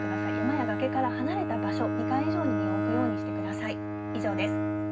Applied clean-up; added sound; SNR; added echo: none; Bowed string instrument; -4 dB; reverberation time 0.4 s.